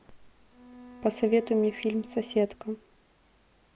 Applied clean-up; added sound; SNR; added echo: none; Bowed string instrument; 20 dB; none.